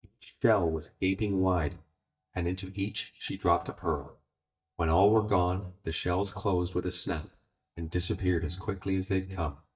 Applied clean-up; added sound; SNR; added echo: neural mask model DeepFilterNet 3.